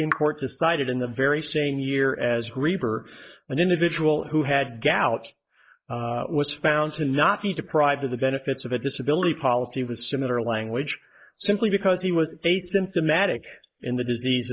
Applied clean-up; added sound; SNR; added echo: neural mask model Resemble Enhance denoiser.